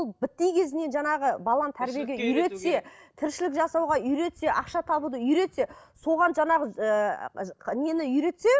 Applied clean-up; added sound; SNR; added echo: none; none; none; none.